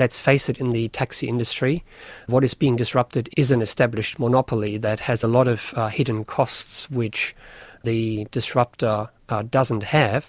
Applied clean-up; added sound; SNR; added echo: none; none; none; none.